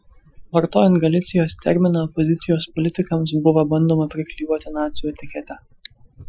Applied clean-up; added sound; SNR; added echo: classical method Wiener filter.